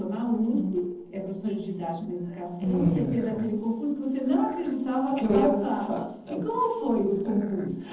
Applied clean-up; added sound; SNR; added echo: neural separator model SepFormer DNS4.